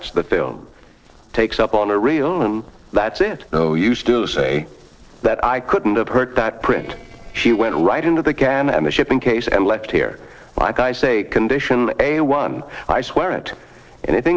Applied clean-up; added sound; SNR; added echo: neural separator model SepFormer DNS4.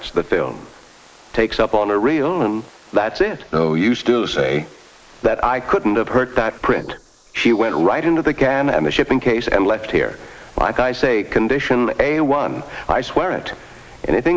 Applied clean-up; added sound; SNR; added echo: neural mask model Resemble Enhance denoiser.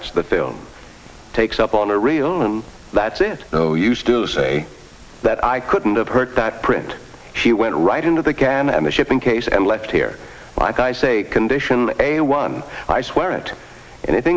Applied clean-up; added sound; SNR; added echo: none; none; none; none.